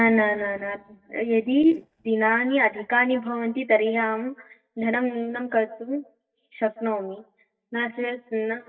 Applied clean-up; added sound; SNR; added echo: neural mask model DeepFilterNet 3.